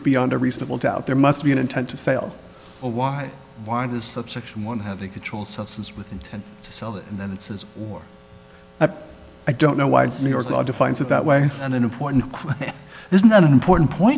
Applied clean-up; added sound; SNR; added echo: none; none; none; none.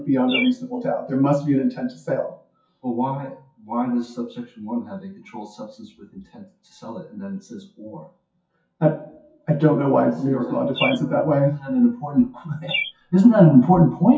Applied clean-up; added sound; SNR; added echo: classical method WPE with log-MMSE.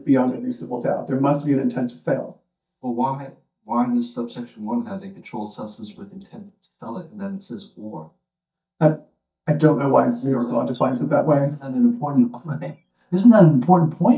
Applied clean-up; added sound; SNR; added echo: neural mask model DeepFilterNet 3.